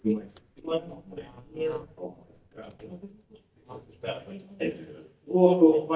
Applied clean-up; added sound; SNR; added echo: neural mask model DeepFilterNet 3.